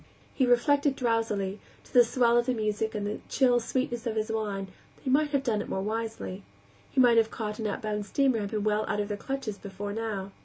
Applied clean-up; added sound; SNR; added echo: none; none; none; none.